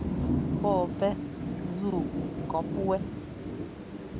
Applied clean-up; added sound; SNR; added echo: none; Thunder / Rain; -1 dB; none.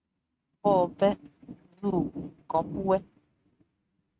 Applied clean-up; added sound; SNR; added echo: neural mask model RNNoise.